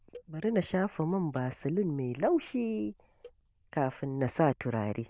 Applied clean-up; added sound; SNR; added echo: neural diffusion model UNIVERSE++.